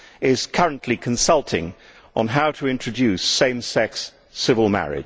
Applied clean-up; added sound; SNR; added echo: none; none; none; none.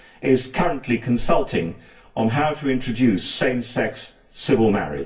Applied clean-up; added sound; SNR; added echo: none; none; none; reverberation time 0.3 s.